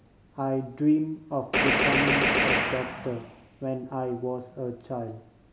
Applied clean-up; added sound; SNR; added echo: none; Gunshot, gunfire; -5 dB; none.